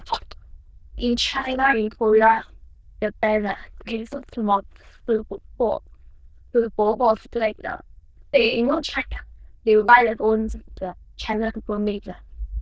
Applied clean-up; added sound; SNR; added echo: neural diffusion model UNIVERSE++.